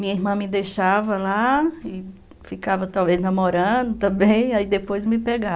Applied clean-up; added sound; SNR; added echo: none; none; none; none.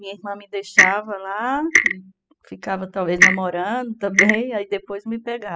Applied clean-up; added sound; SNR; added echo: classical method spectral subtraction.